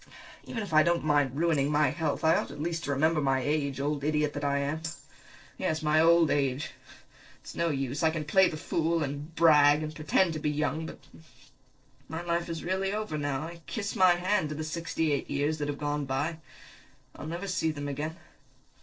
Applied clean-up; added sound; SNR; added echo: neural separator model SepFormer DNS4.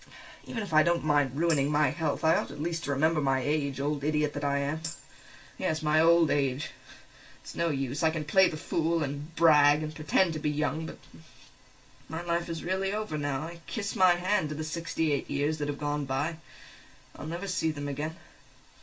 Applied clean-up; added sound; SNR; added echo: none; Tambourine; 17 dB; reverberation time 0.2 s.